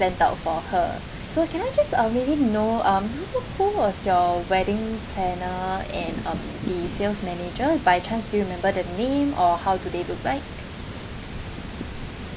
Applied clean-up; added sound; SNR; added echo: none; Water; 10 dB; none.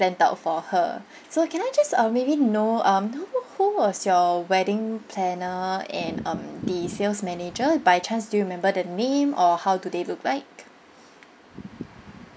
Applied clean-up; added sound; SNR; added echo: none; none; none; none.